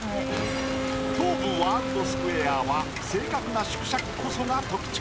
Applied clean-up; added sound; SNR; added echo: none; Wind instrument, woodwind instrument + Rain; 2 dB; none.